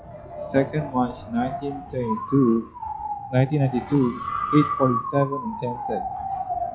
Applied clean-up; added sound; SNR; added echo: classical method log-MMSE.